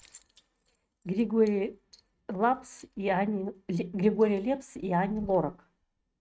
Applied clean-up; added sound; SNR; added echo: neural mask model RNNoise.